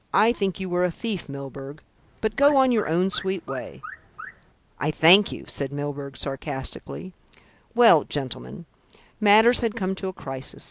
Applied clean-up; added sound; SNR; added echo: none; Alarm / Car; 16 dB; none.